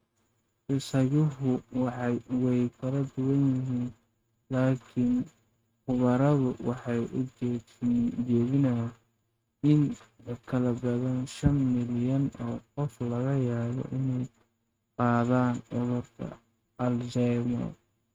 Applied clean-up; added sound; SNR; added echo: neural mask model RNNoise.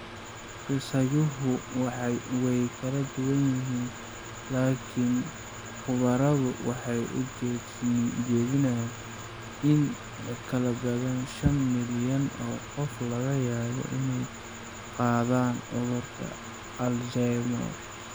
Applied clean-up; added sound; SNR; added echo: none; Mechanical fan; 12 dB; none.